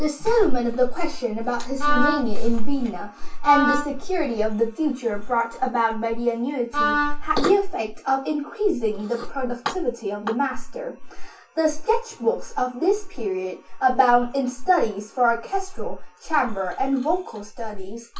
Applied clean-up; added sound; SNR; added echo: none; Wind instrument, woodwind instrument; 4 dB; reverberation time 0.2 s.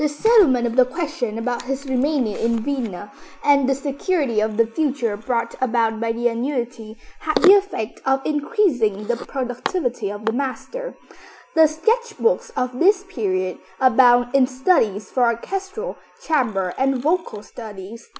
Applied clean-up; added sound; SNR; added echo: none; none; none; none.